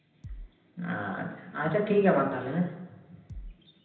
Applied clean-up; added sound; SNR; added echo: none; Bass drum; 13 dB; reverberation time 0.9 s.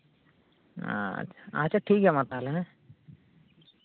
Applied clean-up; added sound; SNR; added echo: none; none; none; none.